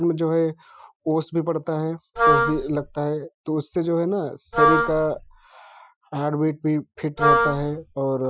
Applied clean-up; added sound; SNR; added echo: classical method Wiener filter.